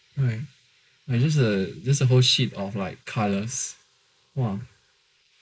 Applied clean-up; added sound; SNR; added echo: neural mask model Resemble Enhance denoiser.